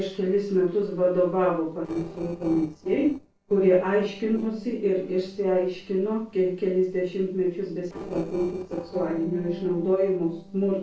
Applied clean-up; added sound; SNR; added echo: neural separator model SepFormer DNS4.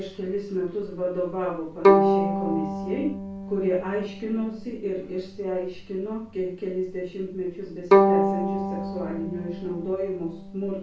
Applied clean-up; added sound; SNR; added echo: none; Bowed string instrument; -3 dB; reverberation time 0.4 s.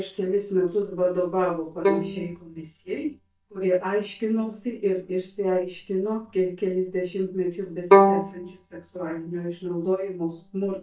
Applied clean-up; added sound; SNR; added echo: neural mask model DeepFilterNet 3.